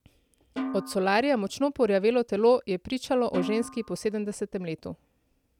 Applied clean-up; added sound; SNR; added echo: none; Snare drum; 11 dB; none.